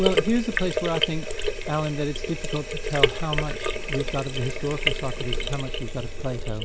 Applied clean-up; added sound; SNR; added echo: none; Sink (filling or washing); -2 dB; none.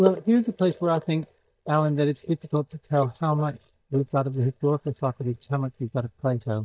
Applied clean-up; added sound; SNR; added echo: neural mask model DeepFilterNet 3.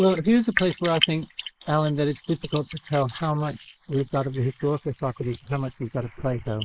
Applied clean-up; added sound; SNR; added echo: neural mask model Resemble Enhance denoiser.